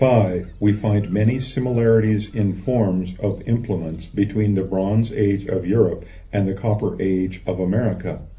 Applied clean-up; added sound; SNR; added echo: none; Gull, seagull; 20 dB; reverberation time 0.3 s.